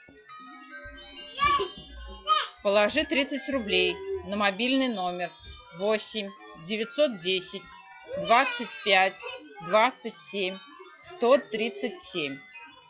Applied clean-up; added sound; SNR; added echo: classical method log-MMSE.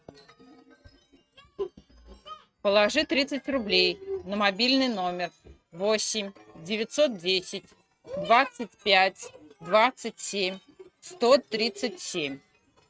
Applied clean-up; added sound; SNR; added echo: neural mask model RNNoise.